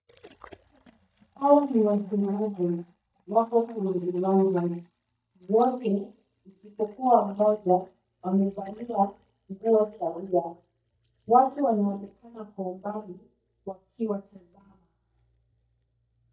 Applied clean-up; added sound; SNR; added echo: neural mask model DeepFilterNet 3.